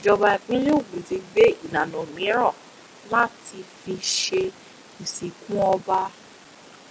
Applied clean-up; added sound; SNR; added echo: none; none; none; none.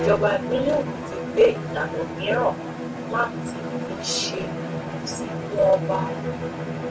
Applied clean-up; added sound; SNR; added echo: none; Bowed string instrument; 4 dB; reverberation time 0.2 s.